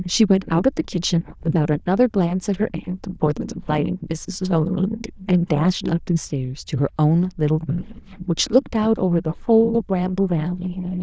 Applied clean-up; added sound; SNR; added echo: neural diffusion model UNIVERSE++.